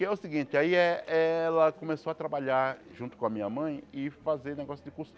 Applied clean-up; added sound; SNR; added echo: none; none; none; none.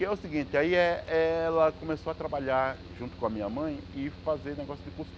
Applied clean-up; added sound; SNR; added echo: none; Mechanical fan; 16 dB; none.